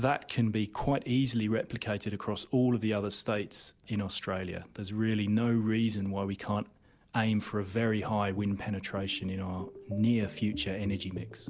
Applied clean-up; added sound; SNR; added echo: none; none; none; none.